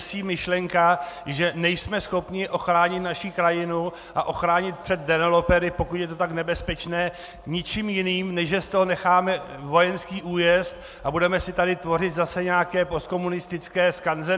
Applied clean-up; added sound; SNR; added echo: none; none; none; none.